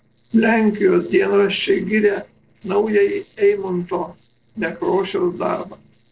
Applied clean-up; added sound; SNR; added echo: neural separator model SepFormer DNS4.